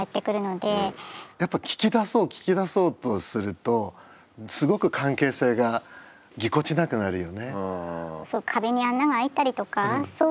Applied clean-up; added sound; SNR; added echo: none; none; none; none.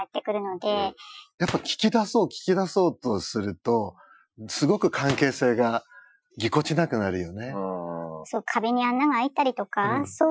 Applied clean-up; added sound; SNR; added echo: classical method Wiener filter.